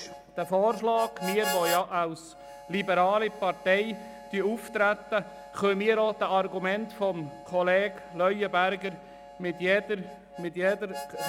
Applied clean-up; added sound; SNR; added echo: none; Harmonica; 13 dB; none.